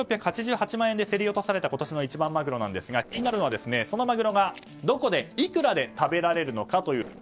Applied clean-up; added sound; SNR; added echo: neural separator model SepFormer DNS4.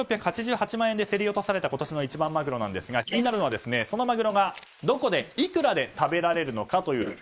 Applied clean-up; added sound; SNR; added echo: neural mask model Resemble Enhance denoiser.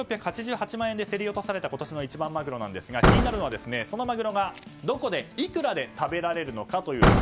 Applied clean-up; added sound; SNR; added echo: none; Slam / Car; -1 dB; none.